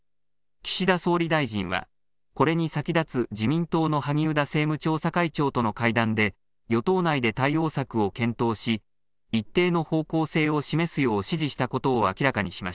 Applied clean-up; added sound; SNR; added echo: none; none; none; none.